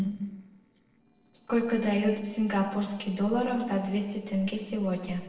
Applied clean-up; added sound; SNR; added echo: neural separator model SepFormer DNS4.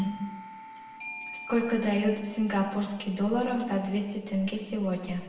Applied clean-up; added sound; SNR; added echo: none; Doorbell; 17 dB; reverberation time 0.9 s.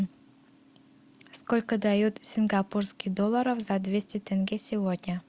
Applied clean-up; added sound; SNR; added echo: none; none; none; none.